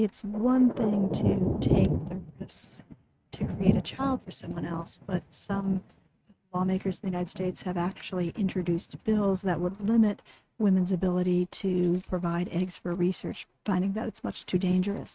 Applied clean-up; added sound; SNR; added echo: neural mask model RNNoise.